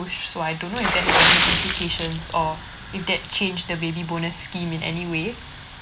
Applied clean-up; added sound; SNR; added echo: none; Water / Splash, splatter; -3 dB; none.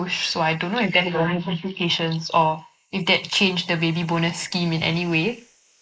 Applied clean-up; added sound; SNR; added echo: neural mask model Resemble Enhance denoiser.